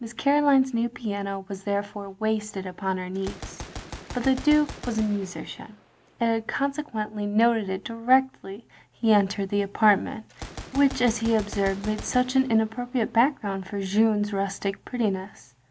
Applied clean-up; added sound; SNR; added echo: none; Gunshot, gunfire; 18 dB; none.